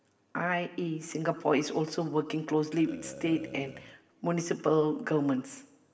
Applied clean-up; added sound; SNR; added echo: none; Burping, eructation; 19 dB; reverberation time 0.7 s.